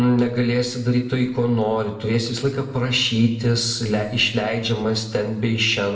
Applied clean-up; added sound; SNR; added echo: none; none; none; reverberation time 0.7 s.